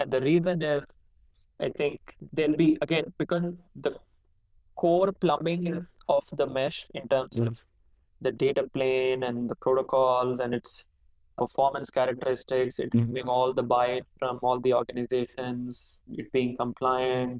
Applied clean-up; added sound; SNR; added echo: neural diffusion model UNIVERSE++.